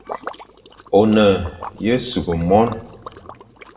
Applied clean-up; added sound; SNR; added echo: none; Liquid; 17 dB; reverberation time 0.7 s.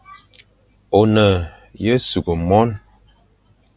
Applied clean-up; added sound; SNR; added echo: none; none; none; none.